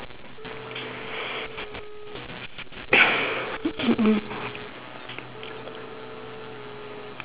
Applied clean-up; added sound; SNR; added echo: none; Telephone; 14 dB; none.